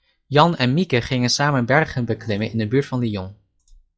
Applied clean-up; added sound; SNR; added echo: classical method log-MMSE.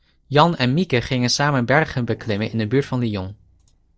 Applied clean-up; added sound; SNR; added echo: neural separator model SepFormer DNS4.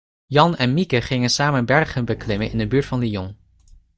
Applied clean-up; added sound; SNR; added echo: neural mask model DeepFilterNet 3.